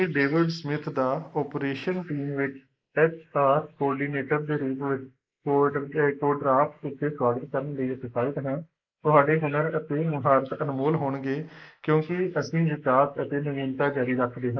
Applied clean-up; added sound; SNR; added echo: neural mask model Resemble Enhance denoiser.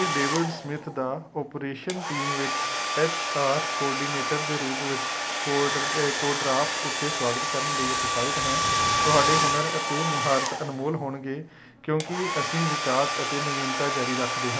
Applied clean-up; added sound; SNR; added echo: none; Domestic sounds, home sounds; -1 dB; none.